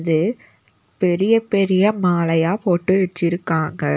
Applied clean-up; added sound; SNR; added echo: none; none; none; none.